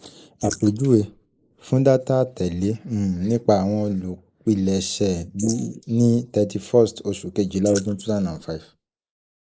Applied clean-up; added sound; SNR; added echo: neural mask model Resemble Enhance denoiser.